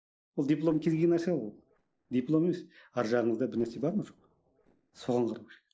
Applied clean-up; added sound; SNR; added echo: neural separator model SepFormer DNS4.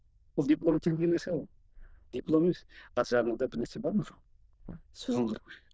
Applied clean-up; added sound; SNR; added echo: neural diffusion model UNIVERSE++.